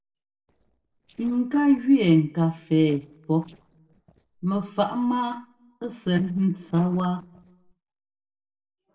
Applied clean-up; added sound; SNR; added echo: neural separator model SepFormer DNS4.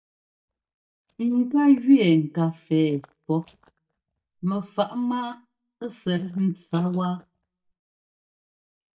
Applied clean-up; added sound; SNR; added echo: neural mask model DeepFilterNet 3.